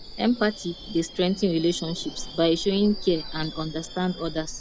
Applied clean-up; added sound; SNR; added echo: none; Screech / Subway, metro, underground; 12 dB; none.